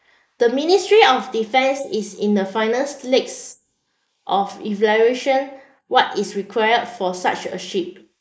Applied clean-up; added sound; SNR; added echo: neural mask model Resemble Enhance denoiser.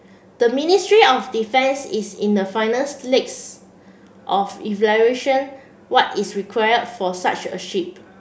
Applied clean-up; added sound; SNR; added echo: none; none; none; none.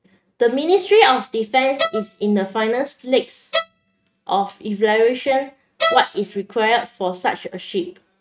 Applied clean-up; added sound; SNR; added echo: neural mask model RNNoise.